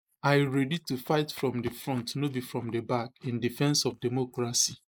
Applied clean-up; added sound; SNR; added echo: neural mask model Resemble Enhance denoiser.